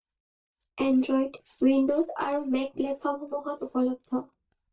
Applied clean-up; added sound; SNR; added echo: neural mask model DeepFilterNet 3.